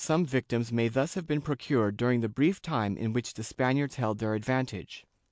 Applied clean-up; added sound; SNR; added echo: none; none; none; none.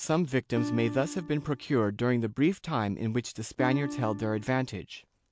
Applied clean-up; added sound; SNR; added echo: none; Acoustic guitar; 8 dB; none.